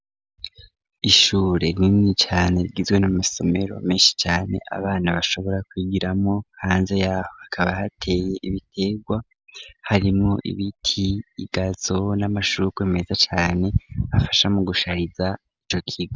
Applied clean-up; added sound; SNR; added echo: none; none; none; none.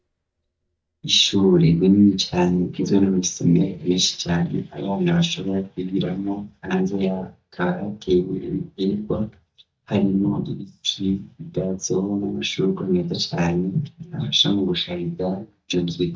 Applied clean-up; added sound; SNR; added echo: neural mask model DeepFilterNet 3.